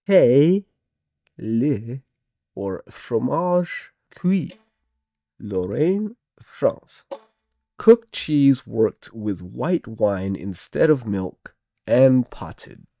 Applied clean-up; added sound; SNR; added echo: neural mask model DeepFilterNet 3.